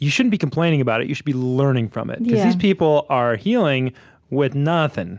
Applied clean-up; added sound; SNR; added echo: none; none; none; none.